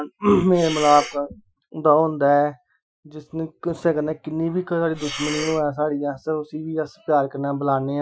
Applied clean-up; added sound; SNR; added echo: classical method Wiener filter.